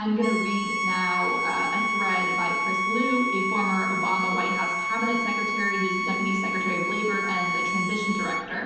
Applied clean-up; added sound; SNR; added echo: none; Bowed string instrument; -1 dB; reverberation time 1.1 s.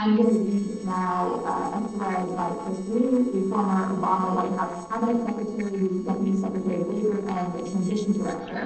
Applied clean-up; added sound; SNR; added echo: neural separator model SepFormer DNS4.